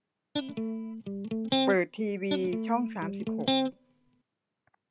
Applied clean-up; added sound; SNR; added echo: none; Electric guitar; -2 dB; none.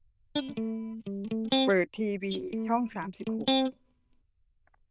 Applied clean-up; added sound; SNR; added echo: neural diffusion model UNIVERSE++.